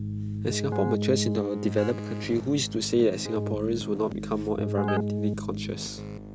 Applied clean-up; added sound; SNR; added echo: none; Keyboard (musical); 3 dB; none.